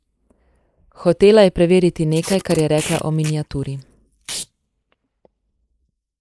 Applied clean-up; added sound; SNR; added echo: neural mask model Resemble Enhance denoiser.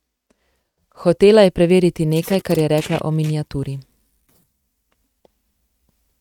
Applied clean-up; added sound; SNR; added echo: neural mask model RNNoise.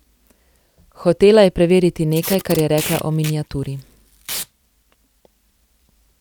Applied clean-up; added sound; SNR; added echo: none; Packing tape, duct tape; 12 dB; none.